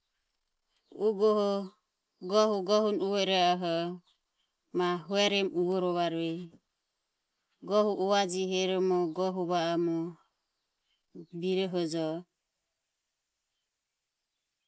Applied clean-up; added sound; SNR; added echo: none; none; none; none.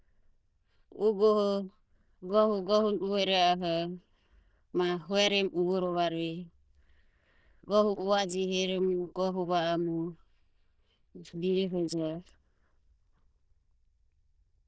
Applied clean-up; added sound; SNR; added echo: neural diffusion model UNIVERSE++.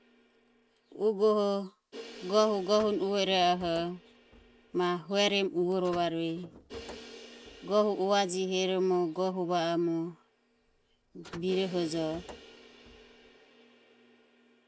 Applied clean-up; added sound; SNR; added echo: none; Crash cymbal + Car; 20 dB; none.